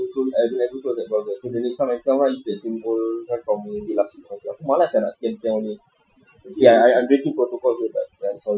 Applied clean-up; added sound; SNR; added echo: classical method Wiener filter.